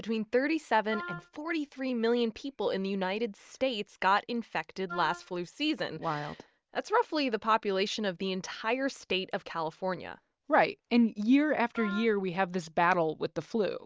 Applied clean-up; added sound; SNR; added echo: neural mask model RNNoise.